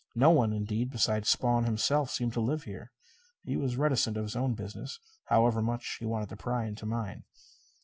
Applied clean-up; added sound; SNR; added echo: none; none; none; none.